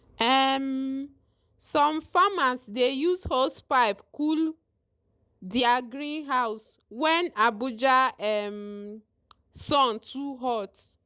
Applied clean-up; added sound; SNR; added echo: none; none; none; none.